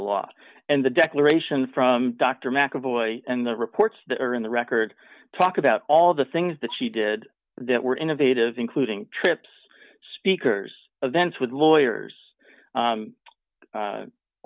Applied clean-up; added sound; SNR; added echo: none; none; none; none.